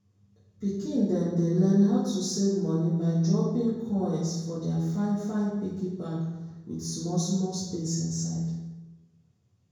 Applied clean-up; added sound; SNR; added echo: none; none; none; reverberation time 1.0 s.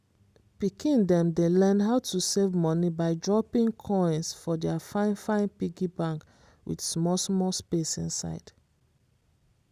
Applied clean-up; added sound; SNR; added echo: none; none; none; none.